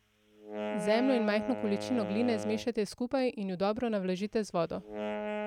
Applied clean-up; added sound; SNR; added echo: none; Wind instrument, woodwind instrument; 7 dB; none.